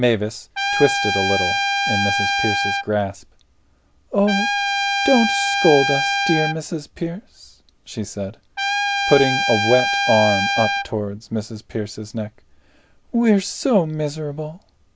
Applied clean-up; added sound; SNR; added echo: none; Trumpet; -1 dB; none.